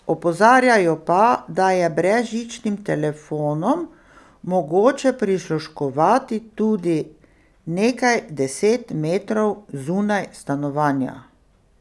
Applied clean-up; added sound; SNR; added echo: none; none; none; none.